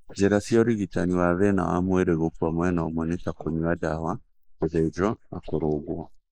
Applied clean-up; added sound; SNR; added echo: neural mask model Resemble Enhance denoiser.